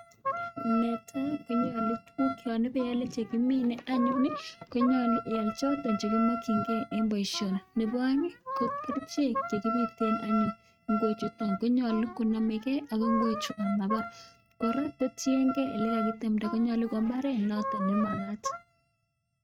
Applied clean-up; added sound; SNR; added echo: neural mask model RNNoise.